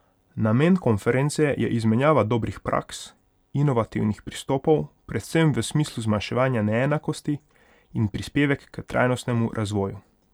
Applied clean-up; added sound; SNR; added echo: none; none; none; none.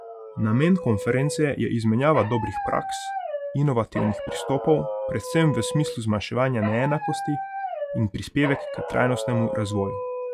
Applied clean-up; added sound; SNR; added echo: classical method log-MMSE.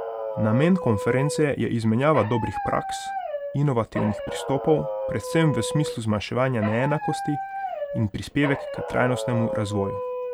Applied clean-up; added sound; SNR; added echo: none; Dog; 7 dB; none.